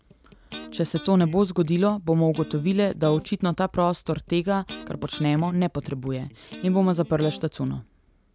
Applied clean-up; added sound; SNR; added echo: none; Electric guitar; 18 dB; none.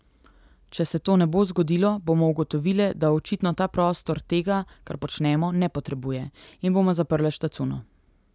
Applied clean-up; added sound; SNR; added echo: none; none; none; none.